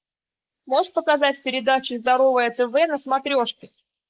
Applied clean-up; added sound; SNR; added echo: neural mask model Resemble Enhance denoiser.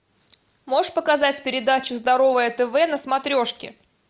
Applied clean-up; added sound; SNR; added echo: none; none; none; none.